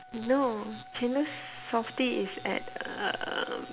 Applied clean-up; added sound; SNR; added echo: none; Wind instrument, woodwind instrument; 17 dB; none.